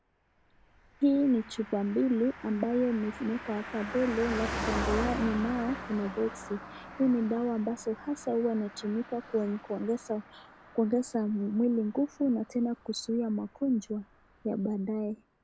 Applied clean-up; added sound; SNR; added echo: none; Car passing by; 11 dB; none.